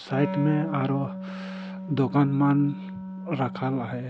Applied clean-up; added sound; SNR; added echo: none; Wind instrument, woodwind instrument; 9 dB; none.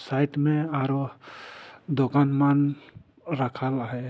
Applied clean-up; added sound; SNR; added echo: none; none; none; none.